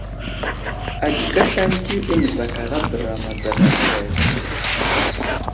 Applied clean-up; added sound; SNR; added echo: none; Dog; -4 dB; reverberation time 0.7 s.